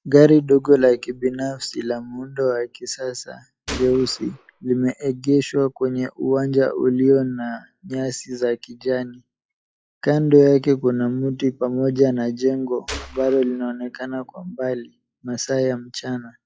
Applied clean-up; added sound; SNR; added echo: classical method log-MMSE.